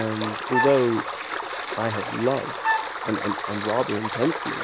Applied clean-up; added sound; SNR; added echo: none; Stream + Wind instrument, woodwind instrument; 2 dB; none.